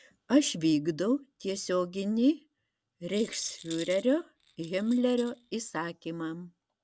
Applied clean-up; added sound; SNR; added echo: none; Rattle; 19 dB; none.